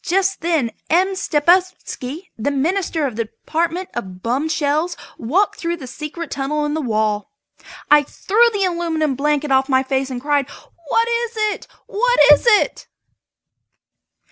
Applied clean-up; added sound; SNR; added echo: none; none; none; none.